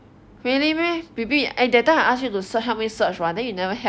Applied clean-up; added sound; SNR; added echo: none; none; none; none.